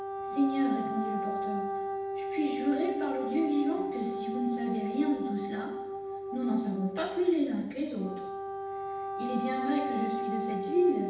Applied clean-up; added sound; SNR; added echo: none; Wind instrument, woodwind instrument; 3 dB; reverberation time 0.9 s.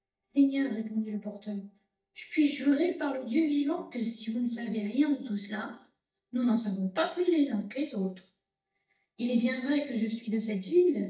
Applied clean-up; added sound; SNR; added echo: neural mask model DeepFilterNet 3.